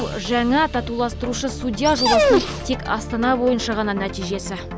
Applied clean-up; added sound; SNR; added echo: none; Dog; -1 dB; none.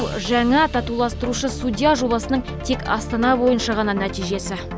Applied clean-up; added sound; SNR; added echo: none; none; none; none.